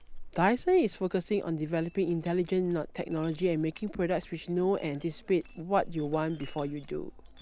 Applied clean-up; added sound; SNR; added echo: none; Chink, clink; 16 dB; none.